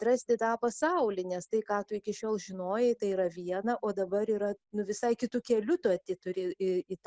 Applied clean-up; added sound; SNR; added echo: neural mask model Resemble Enhance denoiser.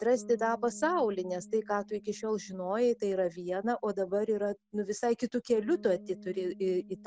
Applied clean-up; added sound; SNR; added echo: none; Bass guitar; 20 dB; none.